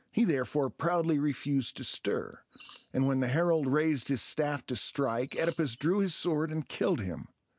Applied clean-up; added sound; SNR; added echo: none; Rattle / Keys jangling; 7 dB; none.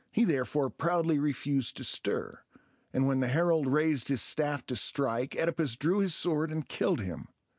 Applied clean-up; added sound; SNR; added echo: none; none; none; none.